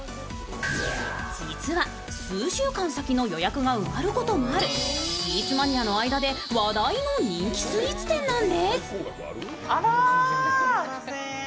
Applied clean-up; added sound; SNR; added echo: none; none; none; none.